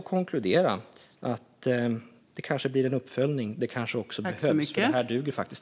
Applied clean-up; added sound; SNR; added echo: none; none; none; none.